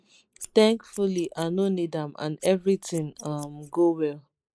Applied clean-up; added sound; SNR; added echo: neural mask model Resemble Enhance denoiser.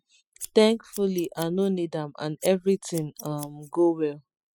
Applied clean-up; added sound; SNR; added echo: classical method spectral subtraction.